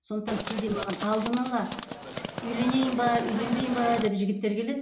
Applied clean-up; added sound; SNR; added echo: none; Livestock, farm animals, working animals; 7 dB; reverberation time 0.8 s.